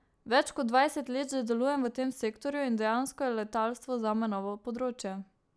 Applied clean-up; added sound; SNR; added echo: none; none; none; none.